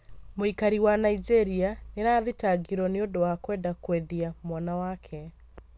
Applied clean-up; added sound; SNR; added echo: none; none; none; none.